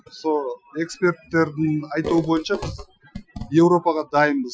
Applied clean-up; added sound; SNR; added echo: classical method Wiener filter.